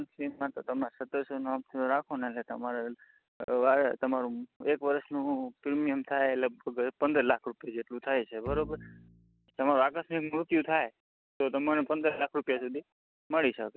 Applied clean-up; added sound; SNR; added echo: none; Bowed string instrument; 14 dB; none.